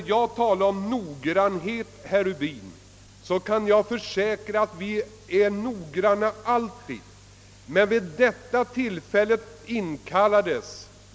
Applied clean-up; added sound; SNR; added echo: none; none; none; none.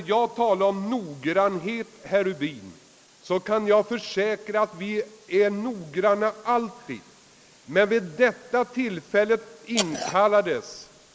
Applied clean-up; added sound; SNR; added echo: neural mask model Resemble Enhance denoiser.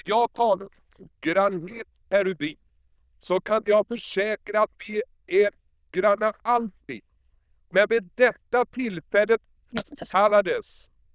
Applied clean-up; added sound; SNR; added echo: neural diffusion model UNIVERSE++.